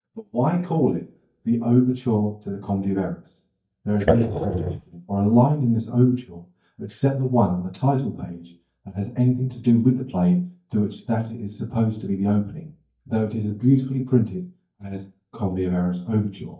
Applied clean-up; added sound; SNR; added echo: neural mask model DeepFilterNet 3.